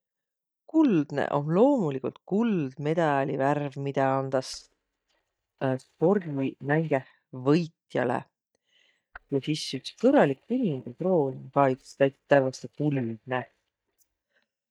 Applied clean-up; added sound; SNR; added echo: neural mask model DeepFilterNet 3.